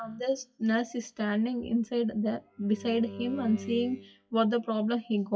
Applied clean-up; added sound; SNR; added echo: classical method WPE with log-MMSE.